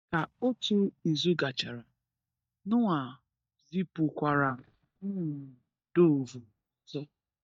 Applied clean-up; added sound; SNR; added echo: neural mask model DeepFilterNet 3.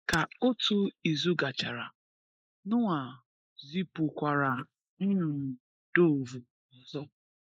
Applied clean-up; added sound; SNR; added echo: neural mask model Resemble Enhance denoiser.